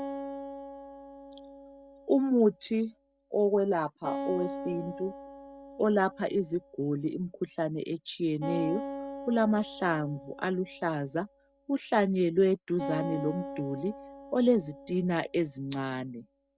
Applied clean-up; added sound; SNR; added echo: none; Acoustic guitar; 11 dB; none.